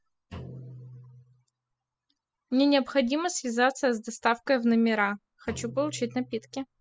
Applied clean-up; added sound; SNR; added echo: classical method spectral subtraction.